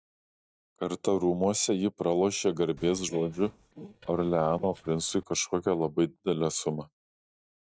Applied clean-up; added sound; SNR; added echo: neural mask model DeepFilterNet 3.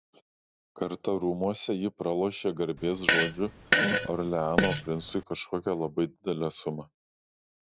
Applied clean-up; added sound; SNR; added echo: none; Fart; -3 dB; none.